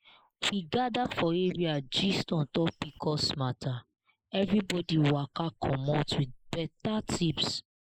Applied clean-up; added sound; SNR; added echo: neural mask model Resemble Enhance denoiser.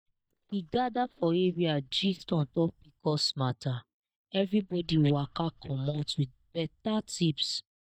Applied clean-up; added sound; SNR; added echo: neural mask model DeepFilterNet 3.